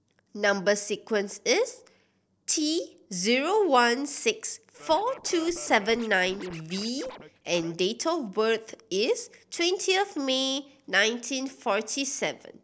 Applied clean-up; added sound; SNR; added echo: neural separator model SepFormer DNS4.